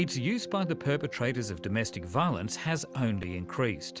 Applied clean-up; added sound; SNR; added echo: none; none; none; none.